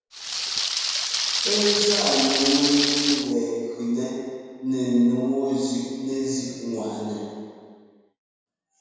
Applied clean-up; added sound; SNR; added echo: none; Rain; -1 dB; reverberation time 1.9 s.